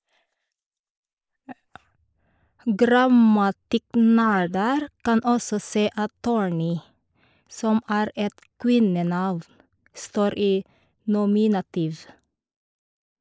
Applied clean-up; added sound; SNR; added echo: neural mask model Resemble Enhance denoiser.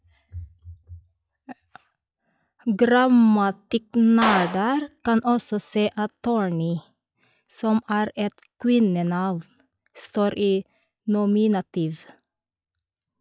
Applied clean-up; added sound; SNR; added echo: classical method log-MMSE.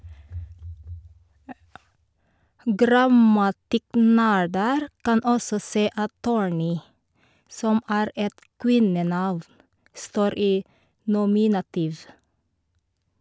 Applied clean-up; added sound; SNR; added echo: none; none; none; none.